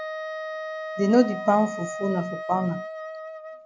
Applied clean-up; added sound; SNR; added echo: none; Wind instrument, woodwind instrument; 8 dB; none.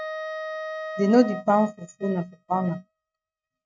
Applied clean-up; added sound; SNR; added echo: neural mask model RNNoise.